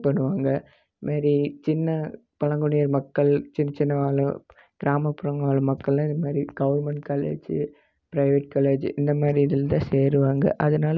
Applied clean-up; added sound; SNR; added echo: none; none; none; none.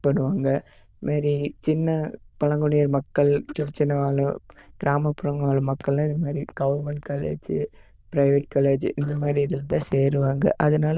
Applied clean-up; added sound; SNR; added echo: neural diffusion model UNIVERSE++.